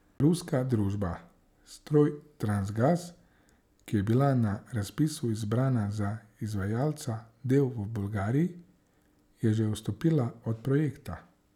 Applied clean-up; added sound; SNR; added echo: none; none; none; none.